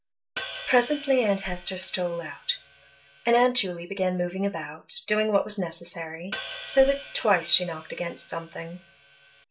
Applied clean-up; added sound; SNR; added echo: none; Hi-hat; 13 dB; reverberation time 0.2 s.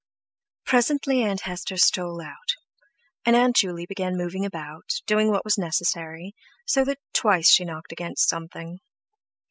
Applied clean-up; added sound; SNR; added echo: none; none; none; none.